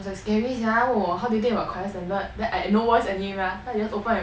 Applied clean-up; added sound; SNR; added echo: none; none; none; none.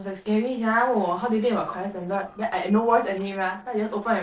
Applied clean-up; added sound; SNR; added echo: neural separator model SepFormer DNS4.